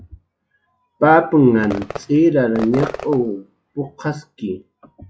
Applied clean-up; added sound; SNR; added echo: classical method log-MMSE.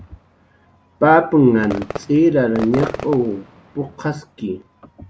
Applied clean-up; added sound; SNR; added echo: none; Fireworks; 14 dB; none.